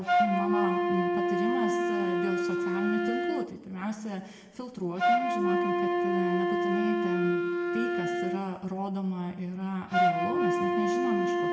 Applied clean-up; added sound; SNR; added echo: none; Wind instrument, woodwind instrument; -5 dB; reverberation time 1.6 s.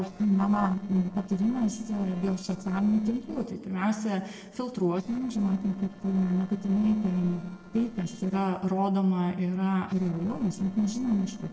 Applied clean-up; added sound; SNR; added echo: neural separator model SepFormer DNS4.